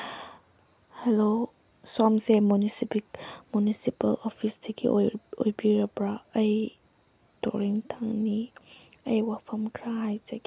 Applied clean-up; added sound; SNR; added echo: none; none; none; none.